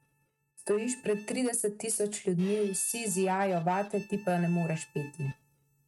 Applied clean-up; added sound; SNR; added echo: neural mask model RNNoise.